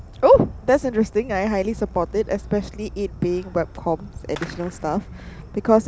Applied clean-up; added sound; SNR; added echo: none; Fireworks; 15 dB; none.